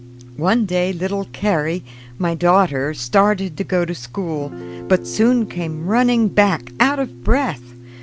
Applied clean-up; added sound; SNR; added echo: none; Guitar; 20 dB; none.